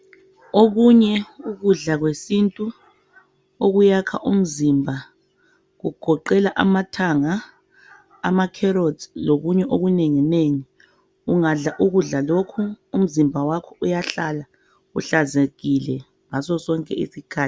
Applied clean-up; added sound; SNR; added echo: none; none; none; none.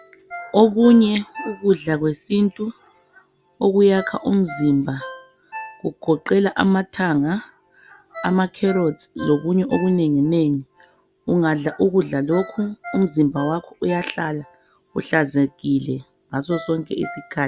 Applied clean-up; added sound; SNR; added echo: none; Ringtone; 19 dB; none.